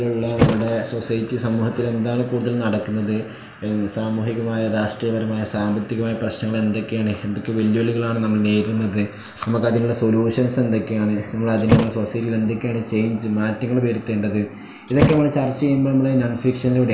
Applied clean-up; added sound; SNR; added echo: none; Thump, thud; 4 dB; reverberation time 1.6 s.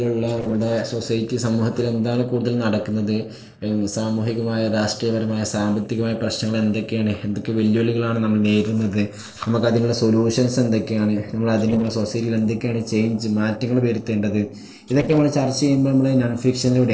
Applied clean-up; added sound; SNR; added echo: neural separator model SepFormer DNS4.